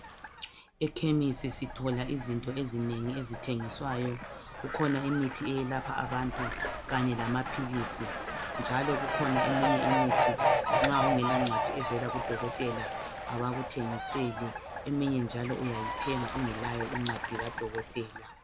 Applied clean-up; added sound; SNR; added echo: none; Fowl; 1 dB; none.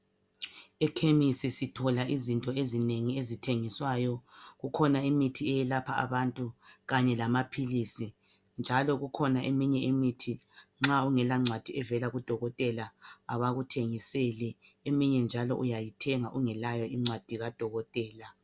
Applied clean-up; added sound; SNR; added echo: none; none; none; none.